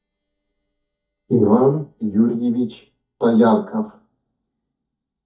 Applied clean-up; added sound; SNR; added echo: neural mask model DeepFilterNet 3.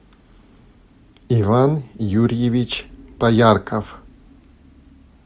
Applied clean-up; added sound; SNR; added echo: none; none; none; none.